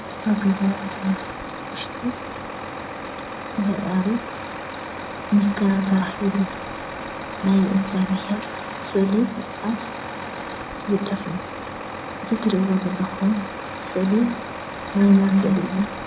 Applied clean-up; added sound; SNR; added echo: none; Truck; 8 dB; none.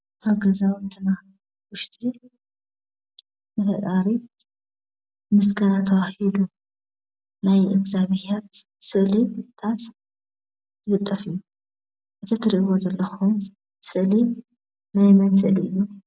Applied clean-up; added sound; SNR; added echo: none; none; none; none.